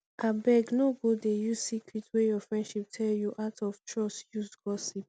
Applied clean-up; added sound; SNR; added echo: none; none; none; none.